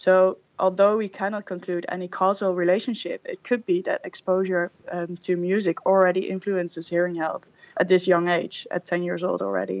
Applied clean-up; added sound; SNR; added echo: none; none; none; none.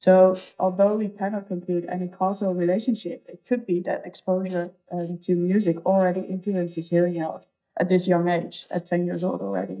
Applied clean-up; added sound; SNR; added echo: neural mask model DeepFilterNet 3.